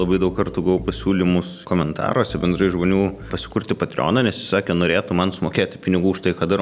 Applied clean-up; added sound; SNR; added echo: none; none; none; none.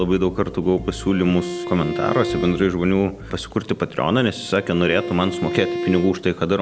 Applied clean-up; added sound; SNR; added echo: none; Bowed string instrument; 9 dB; none.